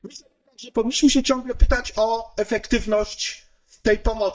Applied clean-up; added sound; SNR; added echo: neural mask model DeepFilterNet 3.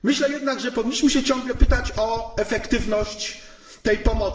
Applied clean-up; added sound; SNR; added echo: neural separator model SepFormer DNS4.